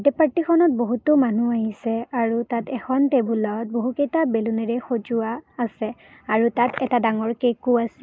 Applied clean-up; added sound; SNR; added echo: neural mask model Resemble Enhance denoiser.